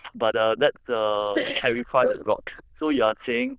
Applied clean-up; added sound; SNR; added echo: neural diffusion model UNIVERSE++.